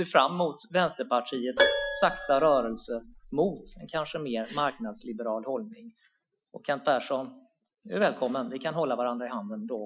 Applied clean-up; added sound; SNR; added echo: classical method Wiener filter.